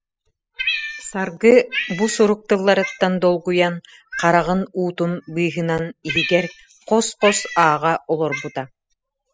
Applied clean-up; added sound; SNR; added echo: classical method spectral subtraction.